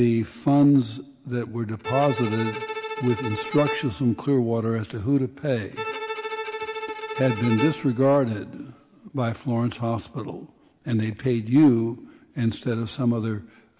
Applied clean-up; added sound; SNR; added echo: none; Bowed string instrument; 9 dB; none.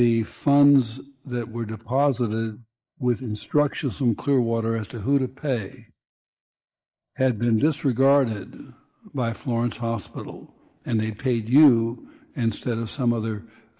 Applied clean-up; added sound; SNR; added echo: neural mask model Resemble Enhance denoiser.